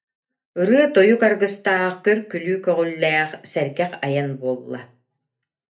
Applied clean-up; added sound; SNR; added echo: none; none; none; reverberation time 0.3 s.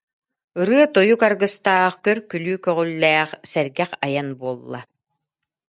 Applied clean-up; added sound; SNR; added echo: none; none; none; none.